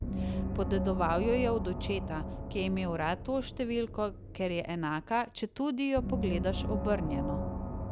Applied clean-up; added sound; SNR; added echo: none; Gong; 3 dB; none.